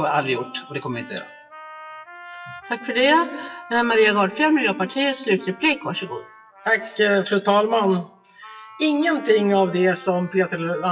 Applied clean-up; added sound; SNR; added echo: classical method WPE with log-MMSE.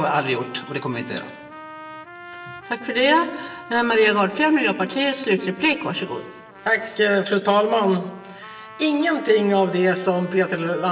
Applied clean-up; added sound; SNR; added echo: none; Trumpet; 19 dB; reverberation time 0.9 s.